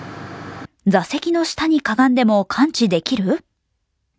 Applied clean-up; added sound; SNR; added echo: none; none; none; none.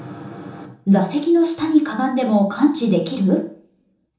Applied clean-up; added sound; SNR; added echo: none; none; none; reverberation time 1.2 s.